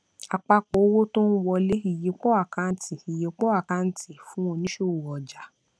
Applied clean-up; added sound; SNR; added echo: none; none; none; none.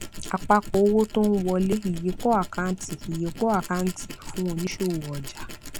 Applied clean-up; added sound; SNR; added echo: none; Tools; 11 dB; none.